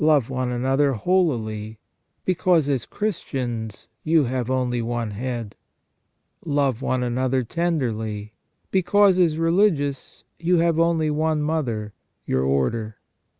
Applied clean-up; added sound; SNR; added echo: none; none; none; none.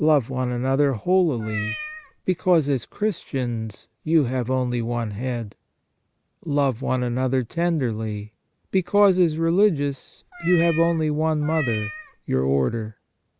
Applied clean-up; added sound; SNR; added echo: none; Meow; 11 dB; none.